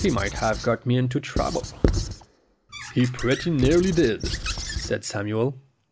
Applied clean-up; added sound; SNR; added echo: none; Squeak / Writing; 6 dB; none.